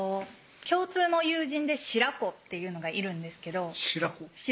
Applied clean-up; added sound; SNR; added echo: none; none; none; none.